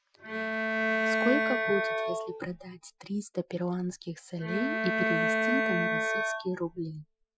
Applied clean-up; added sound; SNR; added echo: classical method Wiener filter.